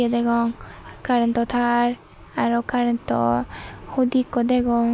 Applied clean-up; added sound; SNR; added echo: none; none; none; none.